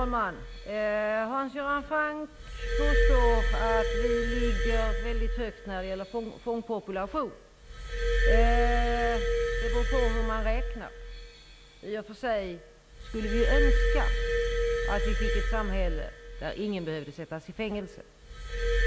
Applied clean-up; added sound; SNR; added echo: none; Glass; -5 dB; none.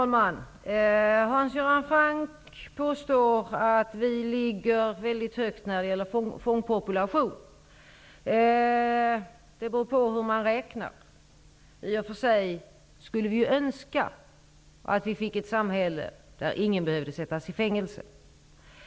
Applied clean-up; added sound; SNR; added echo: none; none; none; none.